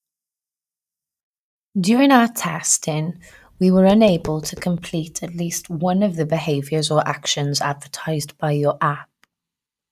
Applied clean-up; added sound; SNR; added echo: neural mask model DeepFilterNet 3.